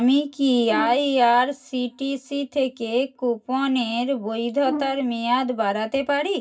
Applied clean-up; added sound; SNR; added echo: none; Brass instrument; 11 dB; reverberation time 0.4 s.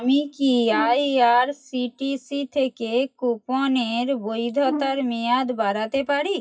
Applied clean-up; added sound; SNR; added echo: classical method WPE with log-MMSE.